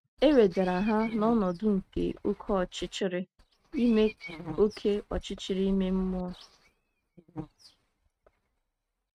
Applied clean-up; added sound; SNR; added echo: neural mask model RNNoise.